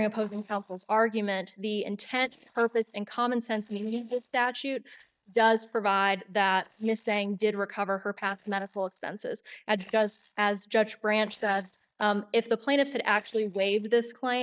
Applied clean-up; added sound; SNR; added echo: neural mask model DeepFilterNet 3.